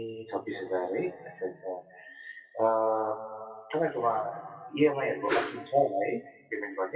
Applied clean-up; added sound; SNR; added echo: classical method WPE with log-MMSE.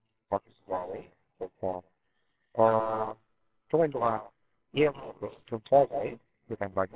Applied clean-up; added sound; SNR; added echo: neural separator model SepFormer WHAMR!.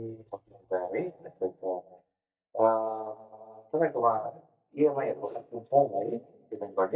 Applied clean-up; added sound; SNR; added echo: neural mask model DeepFilterNet 3.